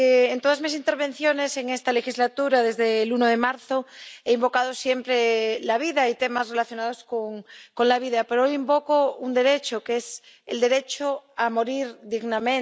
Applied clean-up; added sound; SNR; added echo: none; none; none; none.